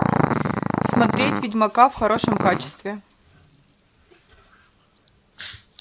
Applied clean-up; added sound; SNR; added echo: none; Growling; 2 dB; none.